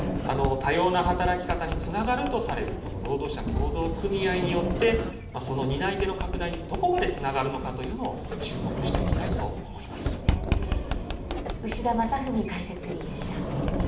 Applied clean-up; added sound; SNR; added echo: none; Sliding door; 1 dB; reverberation time 0.8 s.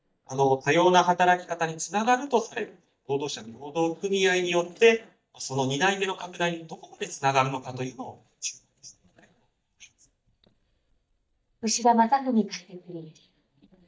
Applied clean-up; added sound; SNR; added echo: neural mask model DeepFilterNet 3.